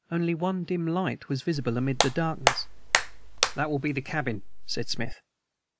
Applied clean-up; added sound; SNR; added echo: none; Hands; 0 dB; none.